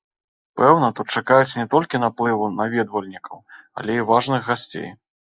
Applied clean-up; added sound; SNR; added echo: neural mask model Resemble Enhance denoiser.